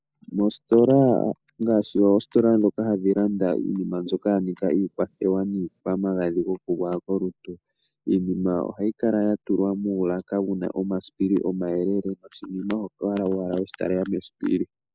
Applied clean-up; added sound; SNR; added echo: neural mask model Resemble Enhance denoiser.